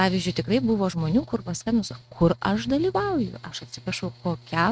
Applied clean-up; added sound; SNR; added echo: neural mask model RNNoise.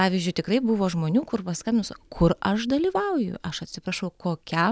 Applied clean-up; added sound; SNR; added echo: none; none; none; none.